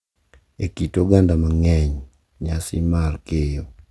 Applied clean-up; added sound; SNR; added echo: none; none; none; none.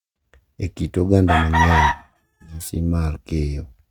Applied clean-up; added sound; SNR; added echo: neural mask model RNNoise.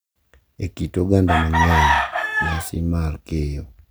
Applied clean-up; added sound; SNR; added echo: none; Chicken, rooster; 0 dB; none.